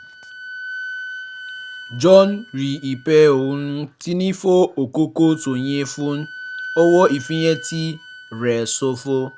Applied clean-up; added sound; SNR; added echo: none; Wind instrument, woodwind instrument; 16 dB; none.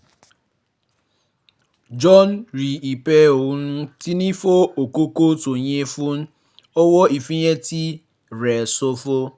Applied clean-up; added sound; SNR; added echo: none; none; none; none.